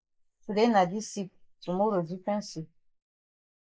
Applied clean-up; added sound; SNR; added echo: neural mask model Resemble Enhance denoiser.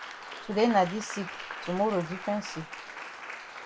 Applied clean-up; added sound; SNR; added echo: none; Applause; 10 dB; none.